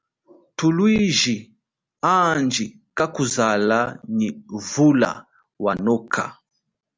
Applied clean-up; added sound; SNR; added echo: none; none; none; none.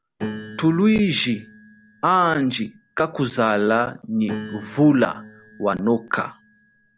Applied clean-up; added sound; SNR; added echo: none; Piano; 16 dB; none.